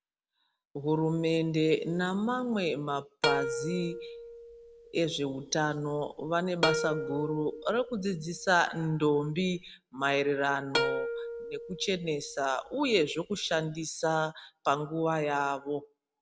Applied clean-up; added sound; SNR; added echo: none; Plucked string instrument; 6 dB; none.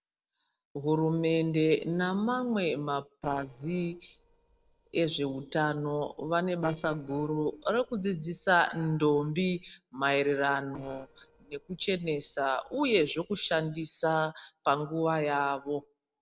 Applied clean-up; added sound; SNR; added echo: neural separator model SepFormer DNS4.